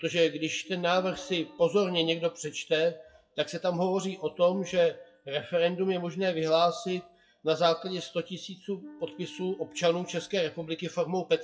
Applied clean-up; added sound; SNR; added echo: classical method WPE with log-MMSE.